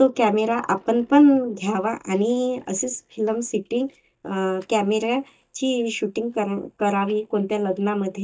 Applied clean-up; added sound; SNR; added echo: neural mask model DeepFilterNet 3.